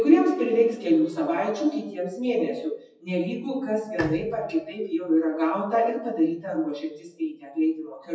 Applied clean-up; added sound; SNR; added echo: classical method WPE with log-MMSE.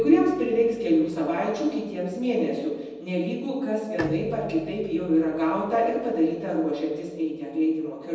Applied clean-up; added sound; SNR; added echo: none; Bowed string instrument; 19 dB; reverberation time 1.1 s.